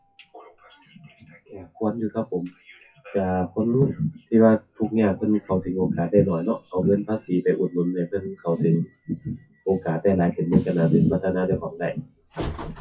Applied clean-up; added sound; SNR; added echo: classical method WPE with log-MMSE.